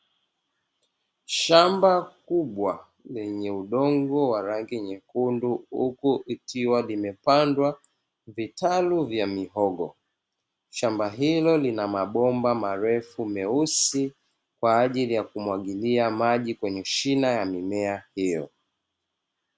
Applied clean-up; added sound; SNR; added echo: none; none; none; none.